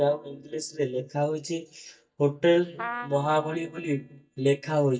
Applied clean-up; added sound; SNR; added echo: neural mask model DeepFilterNet 3.